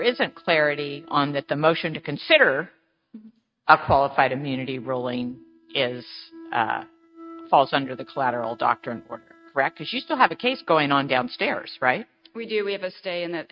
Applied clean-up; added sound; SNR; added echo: neural mask model RNNoise.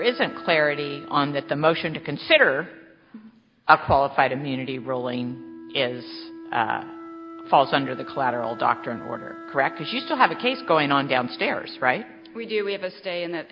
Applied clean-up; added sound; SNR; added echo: none; Wind instrument, woodwind instrument; 16 dB; none.